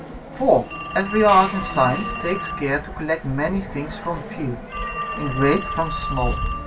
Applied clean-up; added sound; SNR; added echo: none; Telephone; 6 dB; reverberation time 0.1 s.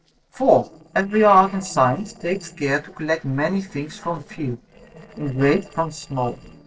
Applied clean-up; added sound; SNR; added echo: neural separator model SepFormer DNS4.